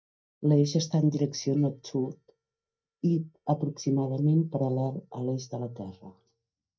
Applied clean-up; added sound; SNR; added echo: neural mask model DeepFilterNet 3.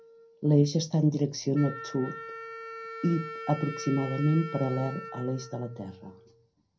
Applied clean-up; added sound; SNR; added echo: none; Wind instrument, woodwind instrument; 13 dB; reverberation time 0.2 s.